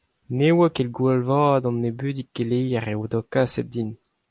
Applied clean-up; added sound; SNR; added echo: none; none; none; none.